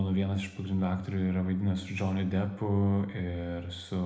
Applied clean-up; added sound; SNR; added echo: none; none; none; reverberation time 0.9 s.